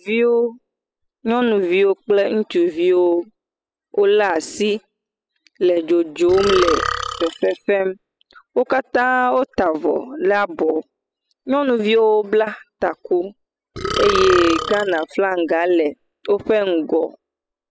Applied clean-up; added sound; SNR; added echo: classical method spectral subtraction.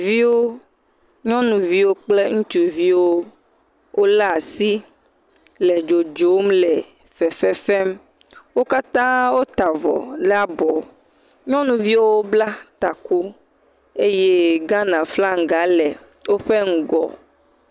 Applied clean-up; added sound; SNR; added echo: none; none; none; none.